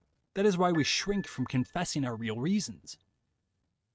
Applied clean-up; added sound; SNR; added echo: neural mask model RNNoise.